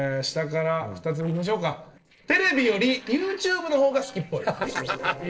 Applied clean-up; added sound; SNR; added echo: neural separator model SepFormer DNS4.